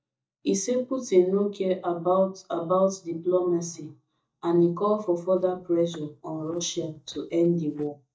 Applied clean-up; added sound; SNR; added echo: neural mask model DeepFilterNet 3.